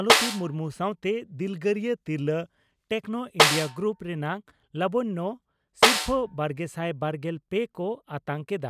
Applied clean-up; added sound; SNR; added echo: none; Snare drum; -4 dB; none.